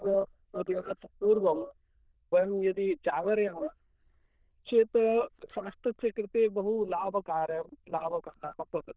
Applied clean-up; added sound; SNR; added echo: neural diffusion model UNIVERSE++.